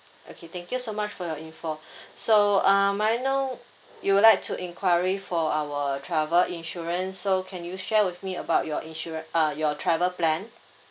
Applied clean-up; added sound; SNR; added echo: none; none; none; none.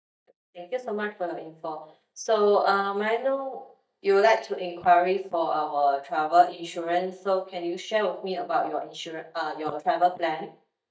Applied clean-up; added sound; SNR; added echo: neural mask model DeepFilterNet 3.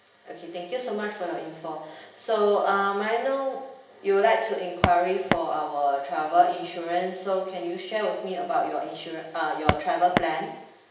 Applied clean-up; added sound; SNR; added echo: none; Walk, footsteps; 0 dB; reverberation time 0.8 s.